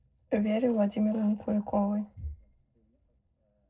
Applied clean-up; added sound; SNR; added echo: neural separator model SepFormer DNS4.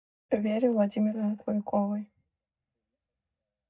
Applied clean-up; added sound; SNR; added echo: neural mask model DeepFilterNet 3.